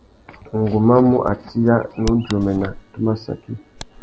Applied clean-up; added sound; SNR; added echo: none; Bird vocalization, bird call, bird song; 16 dB; none.